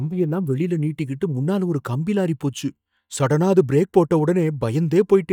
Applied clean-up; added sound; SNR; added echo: neural mask model DeepFilterNet 3.